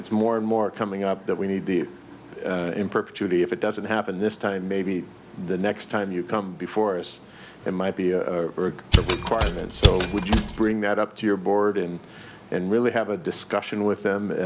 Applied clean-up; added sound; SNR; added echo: none; Mechanisms; -3 dB; none.